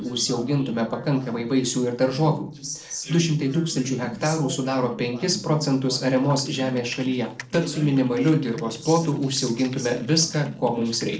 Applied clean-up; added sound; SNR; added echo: neural separator model SepFormer DNS4.